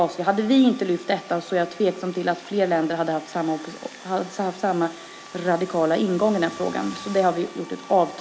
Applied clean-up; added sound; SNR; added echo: none; Domestic sounds, home sounds; 19 dB; none.